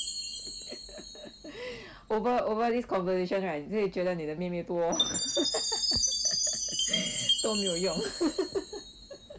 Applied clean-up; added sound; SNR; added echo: none; Chime; 2 dB; none.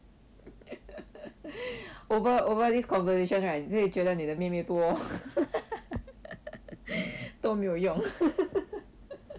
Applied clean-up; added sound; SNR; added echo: none; none; none; none.